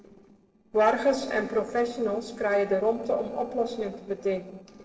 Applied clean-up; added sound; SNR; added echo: neural separator model SepFormer DNS4.